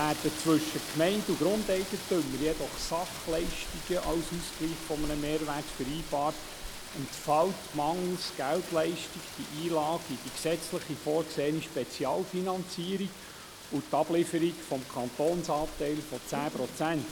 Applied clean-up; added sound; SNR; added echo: none; Rain; 10 dB; none.